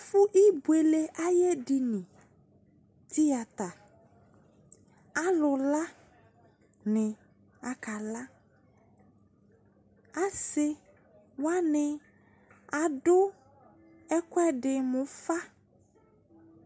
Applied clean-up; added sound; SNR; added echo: none; none; none; none.